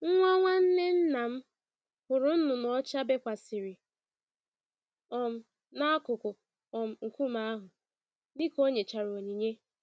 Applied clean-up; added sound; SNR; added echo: none; none; none; none.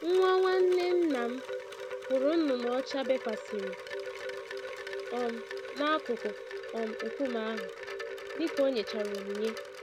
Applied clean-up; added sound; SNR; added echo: none; Wind chime; 8 dB; none.